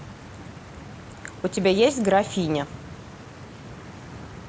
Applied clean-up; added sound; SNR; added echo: none; Stream; 13 dB; none.